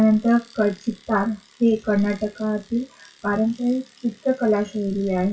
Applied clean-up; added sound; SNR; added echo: classical method WPE with log-MMSE.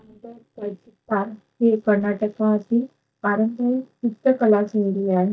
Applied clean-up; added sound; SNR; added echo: neural mask model DeepFilterNet 3.